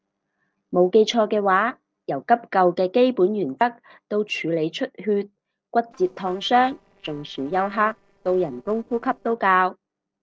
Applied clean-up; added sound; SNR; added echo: neural separator model SepFormer DNS4.